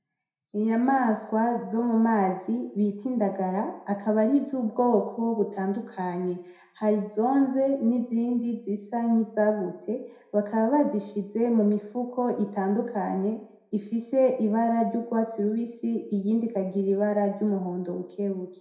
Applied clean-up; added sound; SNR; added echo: none; none; none; reverberation time 0.5 s.